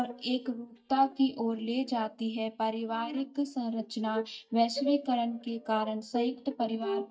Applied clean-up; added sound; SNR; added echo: neural mask model DeepFilterNet 3.